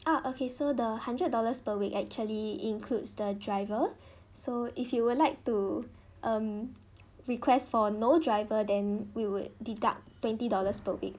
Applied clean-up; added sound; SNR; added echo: none; none; none; none.